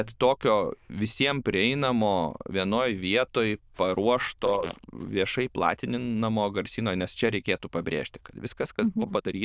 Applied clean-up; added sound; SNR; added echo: neural diffusion model UNIVERSE++.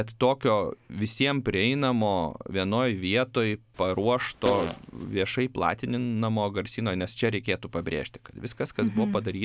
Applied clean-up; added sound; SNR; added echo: none; Fart; 10 dB; none.